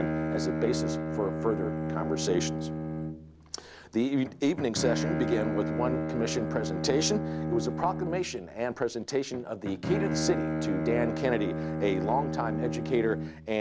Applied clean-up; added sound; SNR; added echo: none; Bowed string instrument; 1 dB; none.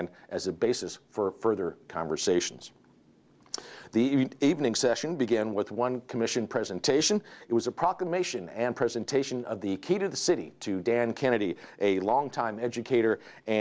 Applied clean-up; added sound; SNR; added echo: none; none; none; none.